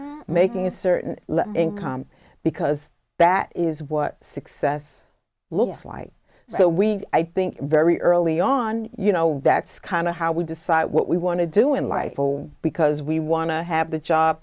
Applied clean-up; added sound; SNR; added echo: none; none; none; none.